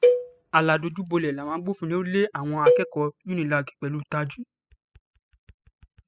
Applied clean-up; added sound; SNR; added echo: classical method spectral subtraction.